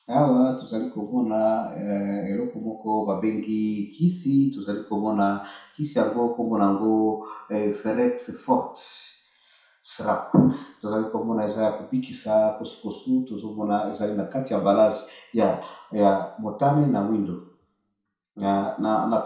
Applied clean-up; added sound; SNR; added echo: none; none; none; reverberation time 0.6 s.